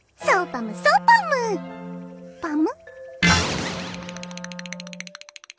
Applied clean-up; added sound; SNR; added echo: none; Wind instrument, woodwind instrument; 15 dB; none.